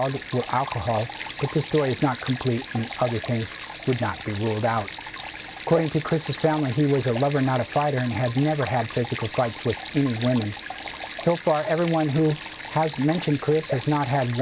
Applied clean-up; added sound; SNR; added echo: none; Stream; 11 dB; none.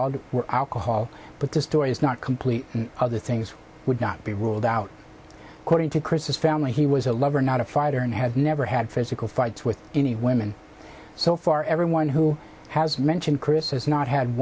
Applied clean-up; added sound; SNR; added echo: none; none; none; none.